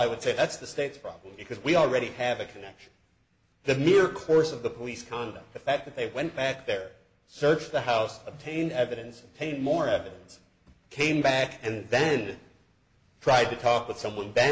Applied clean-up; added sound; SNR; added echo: none; none; none; none.